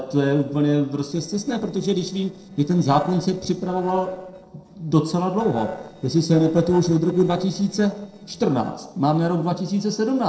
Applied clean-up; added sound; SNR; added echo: neural separator model SepFormer DNS4.